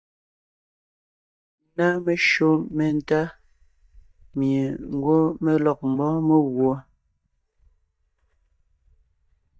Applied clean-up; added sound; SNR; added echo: neural mask model DeepFilterNet 3.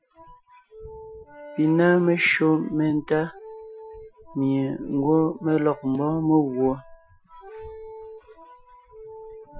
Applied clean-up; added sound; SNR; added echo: classical method Wiener filter.